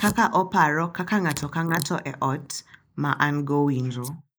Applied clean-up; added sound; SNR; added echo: neural mask model Resemble Enhance denoiser.